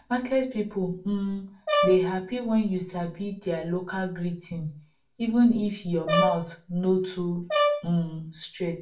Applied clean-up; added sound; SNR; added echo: none; Brass instrument; 1 dB; reverberation time 0.3 s.